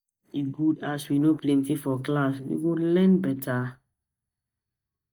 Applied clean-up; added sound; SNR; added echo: neural mask model DeepFilterNet 3.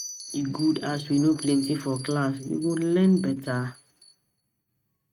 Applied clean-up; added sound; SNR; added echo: neural mask model RNNoise.